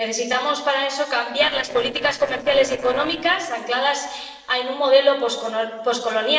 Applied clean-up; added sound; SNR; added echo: neural separator model SepFormer DNS4.